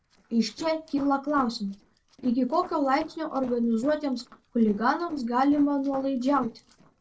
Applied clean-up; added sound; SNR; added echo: neural separator model SepFormer DNS4.